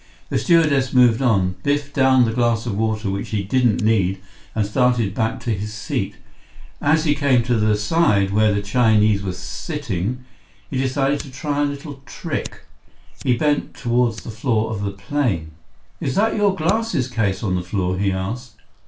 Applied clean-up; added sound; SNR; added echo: none; Fire; 13 dB; reverberation time 0.3 s.